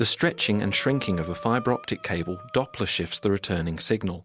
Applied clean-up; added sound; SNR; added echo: none; Breathing; 18 dB; none.